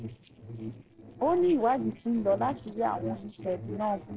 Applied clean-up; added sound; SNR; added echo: neural separator model SepFormer DNS4.